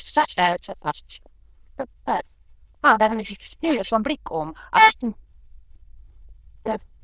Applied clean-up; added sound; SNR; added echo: neural diffusion model UNIVERSE++.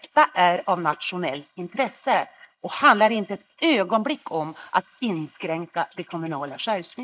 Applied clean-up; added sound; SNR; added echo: neural mask model Resemble Enhance denoiser.